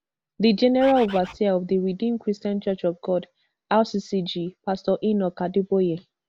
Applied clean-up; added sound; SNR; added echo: none; Bird; 14 dB; none.